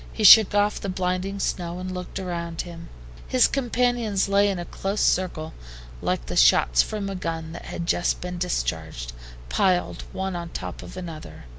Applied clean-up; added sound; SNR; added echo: none; none; none; none.